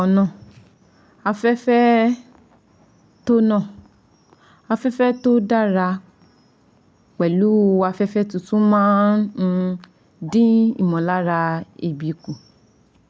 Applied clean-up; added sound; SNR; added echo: none; none; none; none.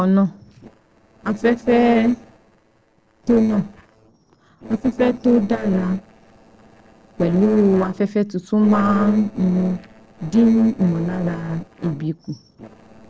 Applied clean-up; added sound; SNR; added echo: neural separator model SepFormer DNS4.